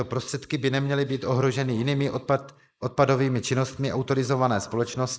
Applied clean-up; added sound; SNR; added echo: neural mask model Resemble Enhance denoiser.